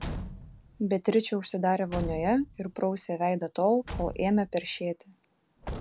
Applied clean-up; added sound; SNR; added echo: none; Slam / Truck / Car; 12 dB; none.